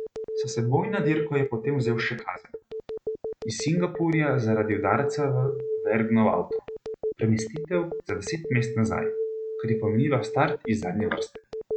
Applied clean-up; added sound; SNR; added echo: neural mask model RNNoise.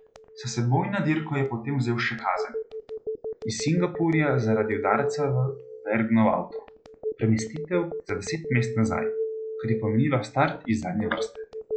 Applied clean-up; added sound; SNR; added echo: classical method log-MMSE.